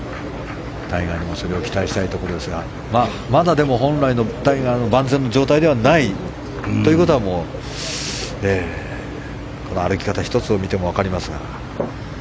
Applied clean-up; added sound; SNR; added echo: none; none; none; none.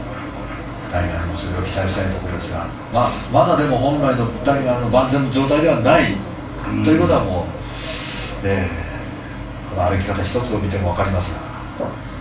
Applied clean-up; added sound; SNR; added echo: none; none; none; reverberation time 0.3 s.